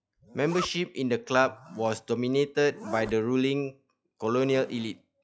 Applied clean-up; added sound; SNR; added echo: classical method log-MMSE.